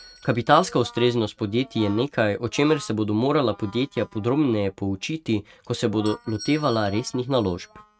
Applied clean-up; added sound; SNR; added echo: neural mask model RNNoise.